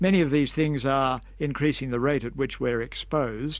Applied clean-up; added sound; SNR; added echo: none; Mechanical fan; 20 dB; none.